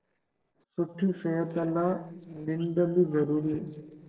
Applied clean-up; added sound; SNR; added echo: neural separator model SepFormer DNS4.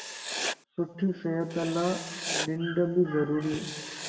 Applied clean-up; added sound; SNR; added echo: none; Writing; 8 dB; reverberation time 1.8 s.